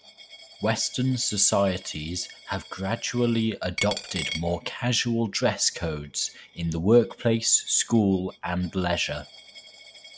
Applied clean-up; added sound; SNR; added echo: none; Coin (dropping); 16 dB; none.